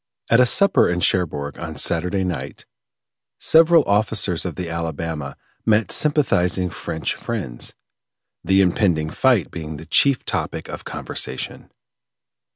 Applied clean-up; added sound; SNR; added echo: none; none; none; none.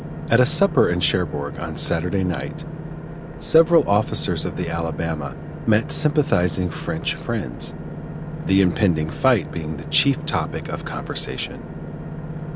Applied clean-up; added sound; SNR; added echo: none; Engine / Boat, Water vehicle; 8 dB; none.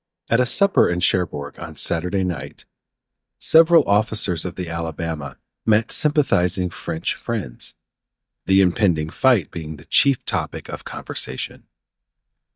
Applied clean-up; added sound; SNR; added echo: neural mask model DeepFilterNet 3.